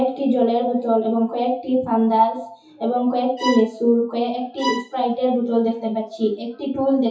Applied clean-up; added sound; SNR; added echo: classical method WPE with log-MMSE.